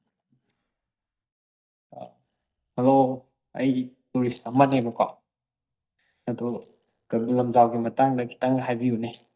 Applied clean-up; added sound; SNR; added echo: neural mask model DeepFilterNet 3.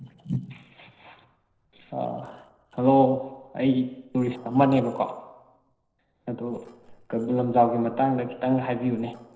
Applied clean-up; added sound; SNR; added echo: neural separator model SepFormer DNS4.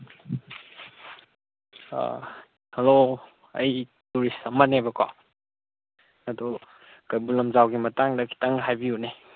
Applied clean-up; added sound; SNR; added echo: none; none; none; none.